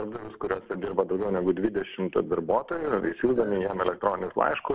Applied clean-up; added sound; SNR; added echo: neural separator model SepFormer DNS4.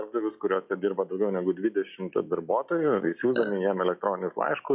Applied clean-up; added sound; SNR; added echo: classical method log-MMSE.